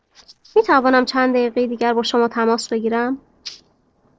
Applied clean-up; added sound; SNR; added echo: neural separator model SepFormer DNS4.